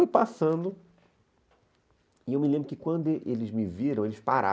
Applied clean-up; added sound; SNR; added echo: none; none; none; none.